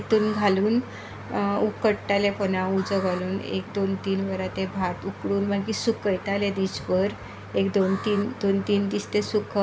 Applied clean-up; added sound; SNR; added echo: none; Alarm; 18 dB; none.